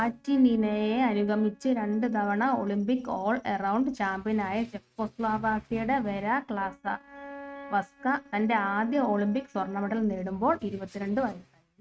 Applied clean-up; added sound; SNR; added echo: neural mask model RNNoise.